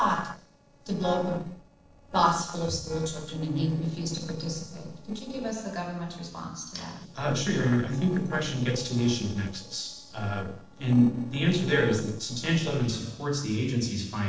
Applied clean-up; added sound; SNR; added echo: neural separator model SepFormer DNS4.